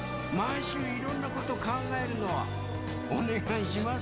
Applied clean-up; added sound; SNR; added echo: none; none; none; none.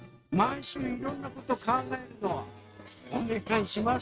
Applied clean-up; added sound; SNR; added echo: neural mask model RNNoise.